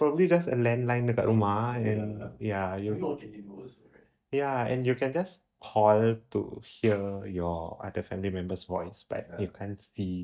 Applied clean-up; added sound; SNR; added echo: neural mask model DeepFilterNet 3.